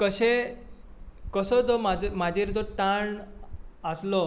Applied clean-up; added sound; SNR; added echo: none; none; none; none.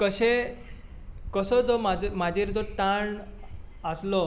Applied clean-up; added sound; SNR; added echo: none; Subway, metro, underground / Wind; 18 dB; none.